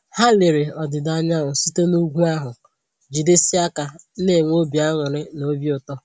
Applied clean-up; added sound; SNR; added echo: none; none; none; none.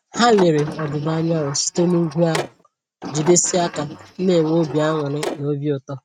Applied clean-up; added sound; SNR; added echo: neural mask model RNNoise.